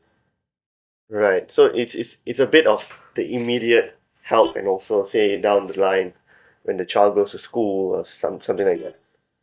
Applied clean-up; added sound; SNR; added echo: neural mask model DeepFilterNet 3.